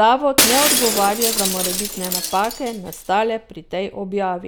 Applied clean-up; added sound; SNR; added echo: none; Shatter; 1 dB; none.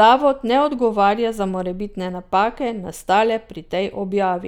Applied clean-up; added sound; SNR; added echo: none; none; none; none.